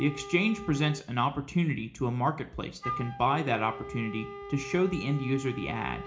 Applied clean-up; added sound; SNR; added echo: none; Wind instrument, woodwind instrument; 13 dB; reverberation time 0.4 s.